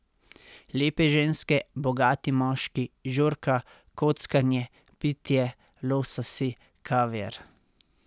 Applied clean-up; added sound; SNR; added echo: none; none; none; none.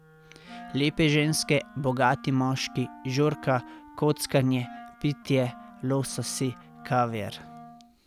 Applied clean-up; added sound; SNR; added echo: none; Wind instrument, woodwind instrument + Wind instrument, woodwind instrument; 19 dB; none.